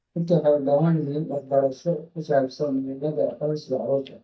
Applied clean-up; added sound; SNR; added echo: neural mask model DeepFilterNet 3.